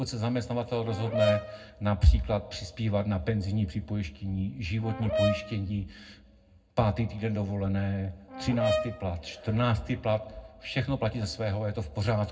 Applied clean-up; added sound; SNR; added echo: none; Brass instrument; 4 dB; reverberation time 0.3 s.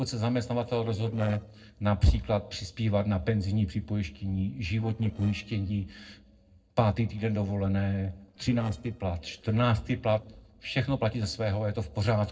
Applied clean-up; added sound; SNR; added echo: neural separator model SepFormer DNS4.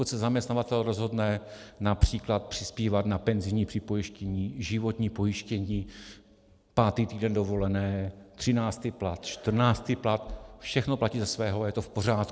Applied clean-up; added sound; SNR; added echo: none; none; none; none.